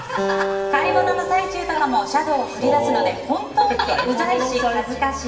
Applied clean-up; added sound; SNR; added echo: none; Acoustic guitar; 9 dB; reverberation time 1.2 s.